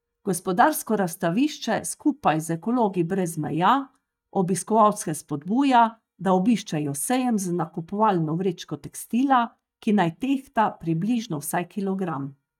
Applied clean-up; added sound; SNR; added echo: neural mask model DeepFilterNet 3.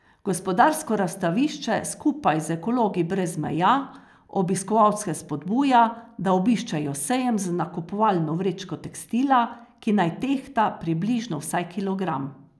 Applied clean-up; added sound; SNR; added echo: none; none; none; none.